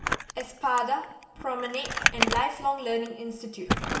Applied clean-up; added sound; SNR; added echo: none; Crumpling, crinkling; 0 dB; reverberation time 1.1 s.